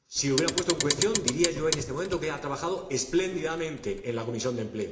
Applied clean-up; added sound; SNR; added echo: none; Clock; 4 dB; reverberation time 0.8 s.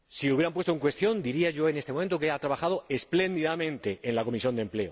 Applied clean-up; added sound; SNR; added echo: none; none; none; none.